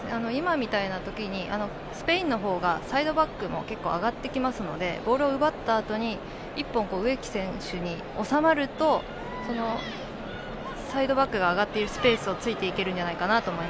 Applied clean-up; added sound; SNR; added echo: none; none; none; none.